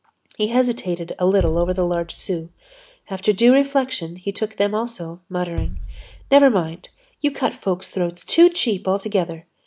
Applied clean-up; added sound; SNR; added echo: none; Bass drum; 12 dB; none.